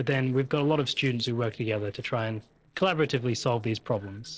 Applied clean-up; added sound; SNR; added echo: neural separator model SepFormer DNS4.